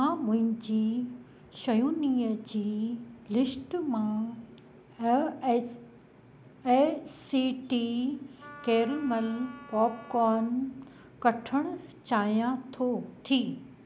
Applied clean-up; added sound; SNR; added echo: none; Wind instrument, woodwind instrument; 19 dB; none.